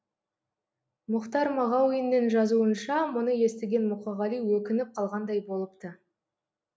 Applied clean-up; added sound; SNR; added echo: none; none; none; none.